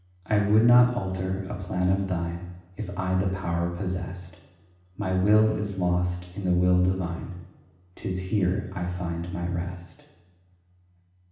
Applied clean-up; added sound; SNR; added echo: none; none; none; reverberation time 0.9 s.